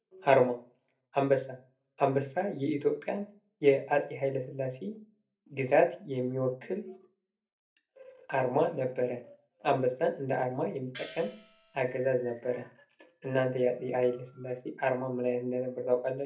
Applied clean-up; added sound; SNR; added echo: none; Gong; 20 dB; reverberation time 0.3 s.